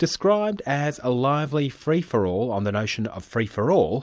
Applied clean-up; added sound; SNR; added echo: none; none; none; none.